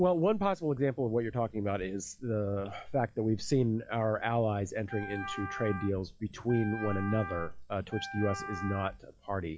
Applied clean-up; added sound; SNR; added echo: classical method log-MMSE.